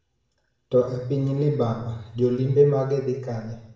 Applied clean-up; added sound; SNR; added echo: none; none; none; reverberation time 0.7 s.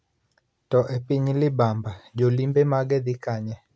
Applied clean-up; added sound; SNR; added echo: none; none; none; none.